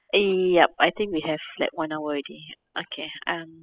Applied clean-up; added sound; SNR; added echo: classical method spectral subtraction.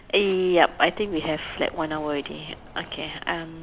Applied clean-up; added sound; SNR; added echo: none; Sliding door; 19 dB; none.